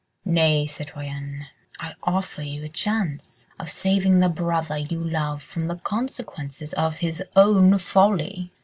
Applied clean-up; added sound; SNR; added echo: none; none; none; none.